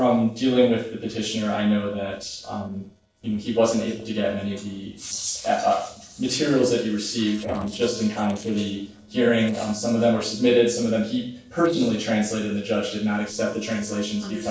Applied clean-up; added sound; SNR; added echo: neural separator model SepFormer DNS4.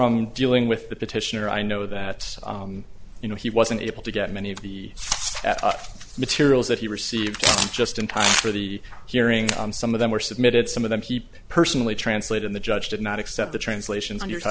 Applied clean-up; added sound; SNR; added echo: none; none; none; none.